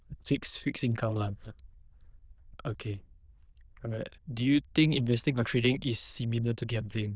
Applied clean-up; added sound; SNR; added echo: neural diffusion model UNIVERSE++.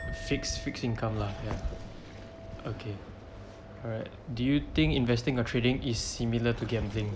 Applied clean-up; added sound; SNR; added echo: none; Chink, clink + Gurgling; 17 dB; none.